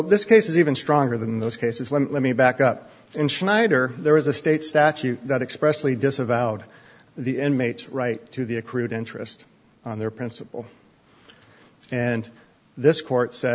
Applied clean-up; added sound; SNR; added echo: none; none; none; none.